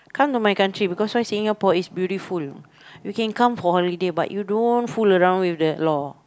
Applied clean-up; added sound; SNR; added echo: none; none; none; none.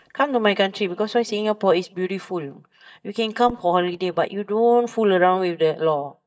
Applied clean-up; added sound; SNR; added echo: neural mask model DeepFilterNet 3.